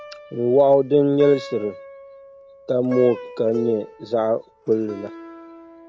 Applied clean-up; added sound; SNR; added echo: none; Plucked string instrument; 16 dB; none.